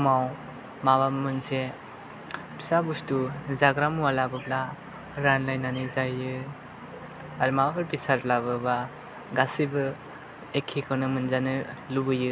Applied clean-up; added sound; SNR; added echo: none; none; none; none.